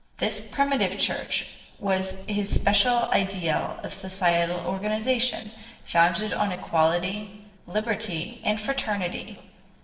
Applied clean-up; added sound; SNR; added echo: neural separator model SepFormer DNS4.